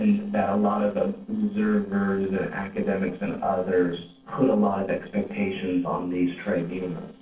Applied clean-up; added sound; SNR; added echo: neural separator model SepFormer DNS4.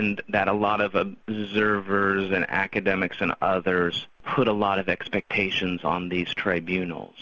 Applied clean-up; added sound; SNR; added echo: none; none; none; none.